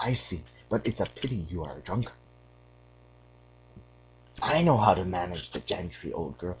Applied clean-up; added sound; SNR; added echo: none; none; none; none.